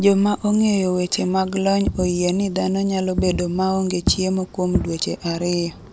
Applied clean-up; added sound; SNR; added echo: none; Fireworks; 11 dB; none.